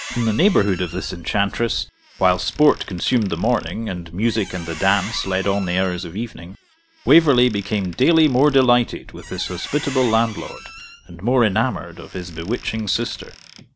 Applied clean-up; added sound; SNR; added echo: none; Squeak; 18 dB; none.